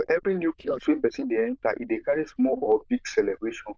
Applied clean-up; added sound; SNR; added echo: neural diffusion model UNIVERSE++.